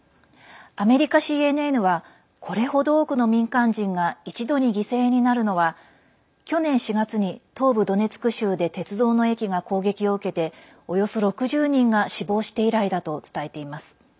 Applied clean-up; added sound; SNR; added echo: none; none; none; none.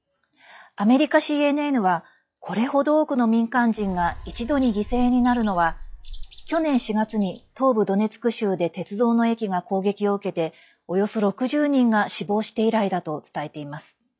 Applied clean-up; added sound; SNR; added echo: classical method log-MMSE.